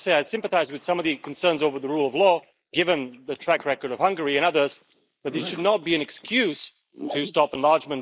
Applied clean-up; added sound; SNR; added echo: neural mask model Resemble Enhance denoiser.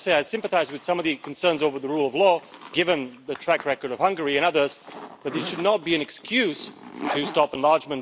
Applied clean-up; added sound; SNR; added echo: none; Zipper (clothing); 15 dB; none.